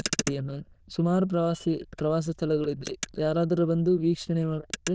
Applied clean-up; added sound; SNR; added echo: neural diffusion model UNIVERSE++.